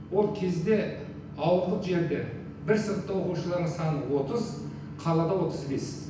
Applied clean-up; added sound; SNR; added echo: none; none; none; reverberation time 0.9 s.